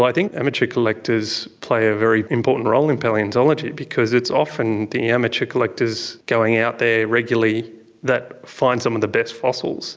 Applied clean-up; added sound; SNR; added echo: none; none; none; none.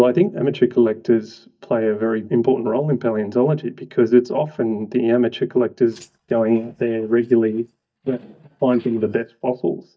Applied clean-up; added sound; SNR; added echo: neural mask model DeepFilterNet 3.